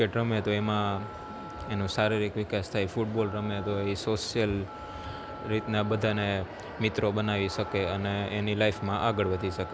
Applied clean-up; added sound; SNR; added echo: none; Telephone; 17 dB; none.